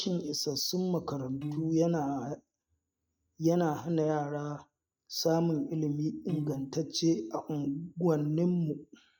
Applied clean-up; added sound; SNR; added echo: neural mask model RNNoise.